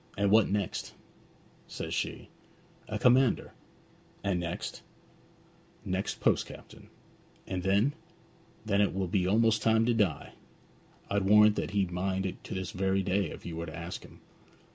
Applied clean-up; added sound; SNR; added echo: none; none; none; none.